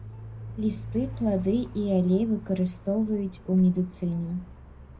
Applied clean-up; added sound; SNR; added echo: none; Car; 14 dB; reverberation time 0.4 s.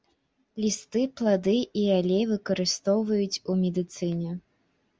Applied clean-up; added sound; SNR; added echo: none; none; none; none.